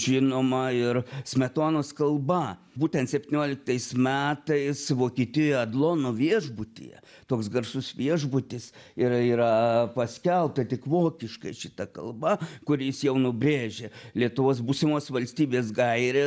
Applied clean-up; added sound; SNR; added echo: none; none; none; none.